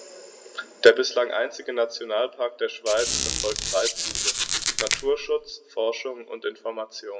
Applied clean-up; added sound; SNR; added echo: none; Squeak; 2 dB; reverberation time 1.2 s.